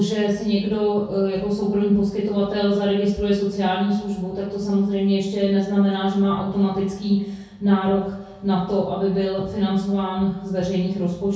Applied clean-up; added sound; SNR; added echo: none; none; none; reverberation time 0.5 s.